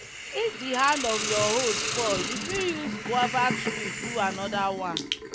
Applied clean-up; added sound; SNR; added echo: none; Hiss; 3 dB; none.